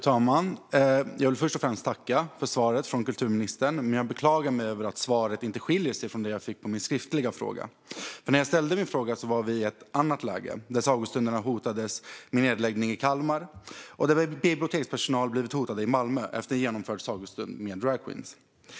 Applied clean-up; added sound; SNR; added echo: none; none; none; none.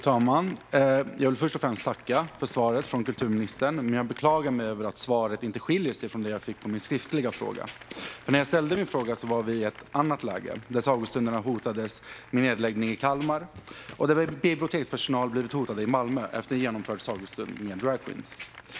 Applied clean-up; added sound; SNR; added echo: none; Run + Applause; 20 dB; none.